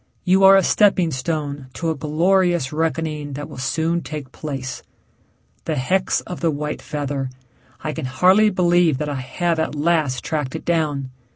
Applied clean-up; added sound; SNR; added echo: none; none; none; none.